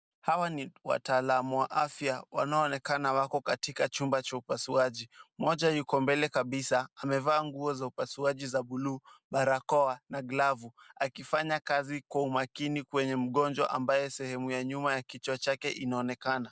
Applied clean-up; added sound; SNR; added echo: none; none; none; none.